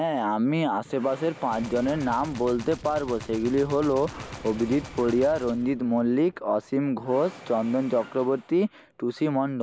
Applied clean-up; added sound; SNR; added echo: none; Gunshot, gunfire + Engine / Mechanisms; 17 dB; none.